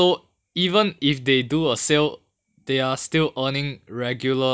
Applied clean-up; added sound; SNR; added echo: none; none; none; none.